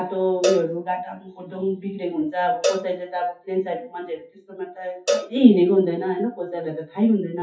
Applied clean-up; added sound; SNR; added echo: classical method WPE with log-MMSE.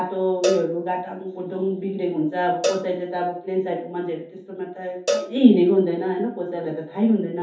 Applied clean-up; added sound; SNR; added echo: none; Cowbell; 9 dB; reverberation time 0.5 s.